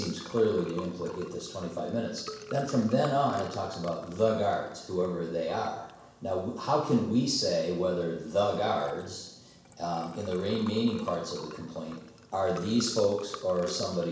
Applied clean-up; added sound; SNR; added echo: none; Liquid; 18 dB; reverberation time 0.7 s.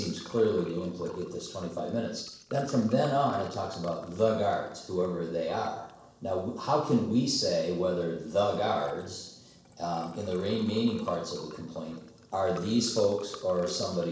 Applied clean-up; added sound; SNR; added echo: neural separator model SepFormer DNS4.